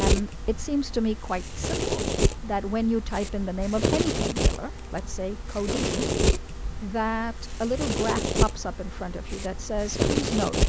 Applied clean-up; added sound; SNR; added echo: none; Domestic sounds, home sounds; -3 dB; none.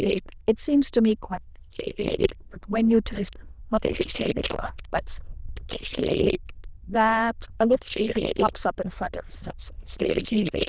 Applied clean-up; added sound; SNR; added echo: neural diffusion model UNIVERSE++.